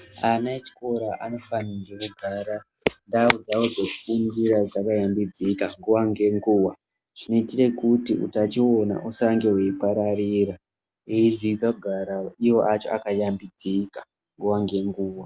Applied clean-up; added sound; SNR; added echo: none; none; none; none.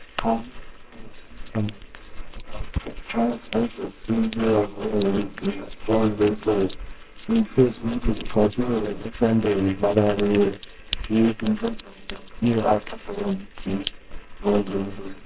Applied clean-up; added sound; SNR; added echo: neural separator model SepFormer WHAMR!.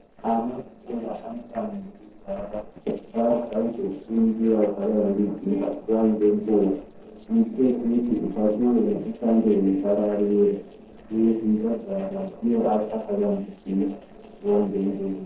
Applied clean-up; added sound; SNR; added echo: neural separator model SepFormer DNS4.